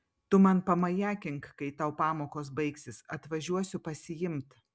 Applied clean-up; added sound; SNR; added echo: none; none; none; none.